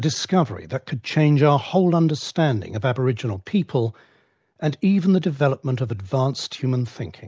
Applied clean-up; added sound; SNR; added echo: none; none; none; none.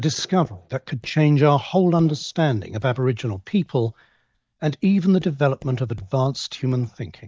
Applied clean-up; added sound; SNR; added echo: neural mask model DeepFilterNet 3.